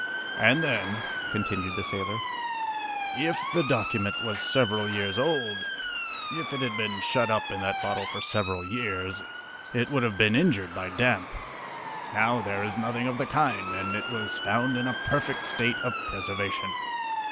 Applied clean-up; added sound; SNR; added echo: none; Motor vehicle (road) / Siren; 4 dB; none.